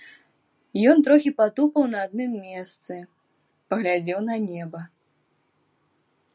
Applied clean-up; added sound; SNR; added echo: none; none; none; none.